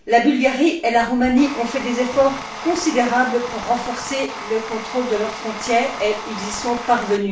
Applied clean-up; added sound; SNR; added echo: none; Tools; 11 dB; reverberation time 0.4 s.